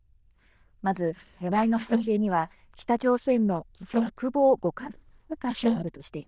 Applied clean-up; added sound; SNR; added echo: neural diffusion model UNIVERSE++.